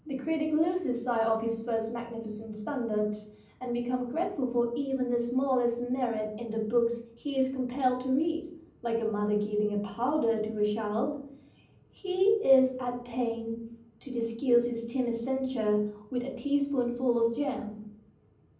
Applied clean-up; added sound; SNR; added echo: none; none; none; reverberation time 0.6 s.